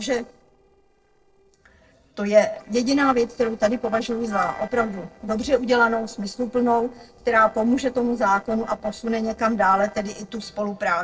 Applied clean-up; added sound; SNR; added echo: neural separator model SepFormer DNS4.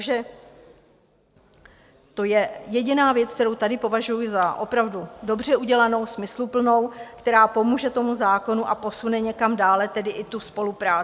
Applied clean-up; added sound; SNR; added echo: none; none; none; none.